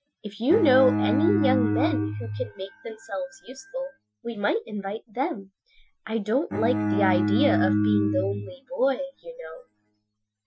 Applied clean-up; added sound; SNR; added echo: classical method Wiener filter.